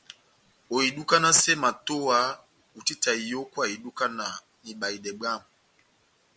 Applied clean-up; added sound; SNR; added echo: none; none; none; none.